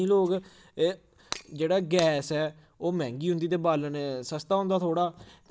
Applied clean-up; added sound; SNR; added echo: none; Shatter; 13 dB; none.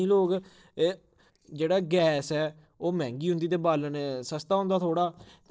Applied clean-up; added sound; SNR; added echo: neural separator model SepFormer DNS4.